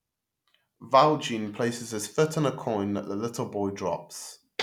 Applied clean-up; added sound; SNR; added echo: none; none; none; none.